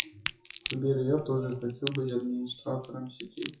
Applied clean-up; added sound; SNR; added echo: classical method WPE with log-MMSE.